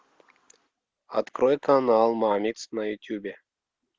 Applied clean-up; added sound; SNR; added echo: none; none; none; none.